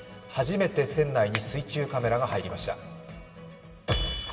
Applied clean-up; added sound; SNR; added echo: none; Chink, clink; 16 dB; reverberation time 2.7 s.